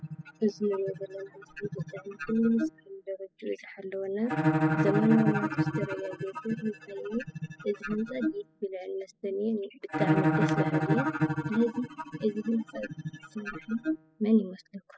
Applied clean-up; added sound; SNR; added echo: classical method spectral subtraction.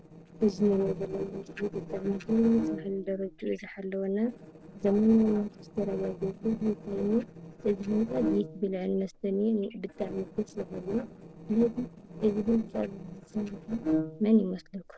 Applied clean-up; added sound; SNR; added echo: neural separator model SepFormer DNS4.